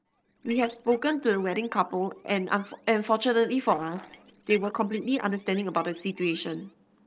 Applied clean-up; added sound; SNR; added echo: neural separator model SepFormer DNS4.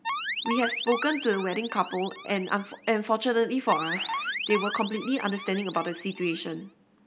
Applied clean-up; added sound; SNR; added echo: none; Alarm; 6 dB; none.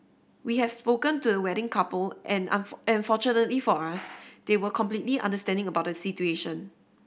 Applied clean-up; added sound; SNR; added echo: none; none; none; none.